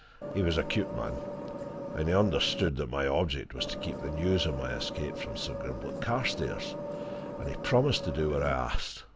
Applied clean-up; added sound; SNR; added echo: none; Vehicle; 6 dB; none.